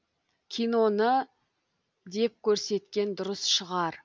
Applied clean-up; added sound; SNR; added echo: none; none; none; none.